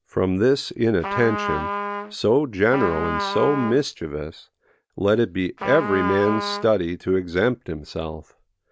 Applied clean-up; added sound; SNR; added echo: none; Trumpet; 6 dB; none.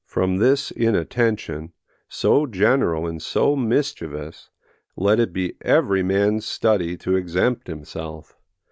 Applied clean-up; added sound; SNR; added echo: none; none; none; none.